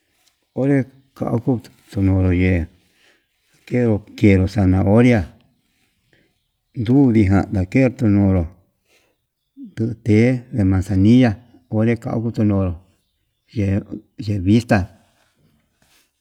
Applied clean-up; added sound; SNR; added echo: none; none; none; none.